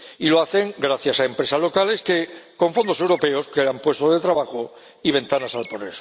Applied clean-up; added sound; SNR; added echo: none; Chirp, tweet; 18 dB; none.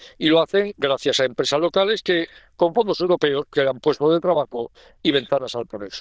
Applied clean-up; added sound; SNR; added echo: neural diffusion model UNIVERSE++.